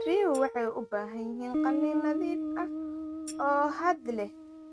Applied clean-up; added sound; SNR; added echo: neural mask model RNNoise.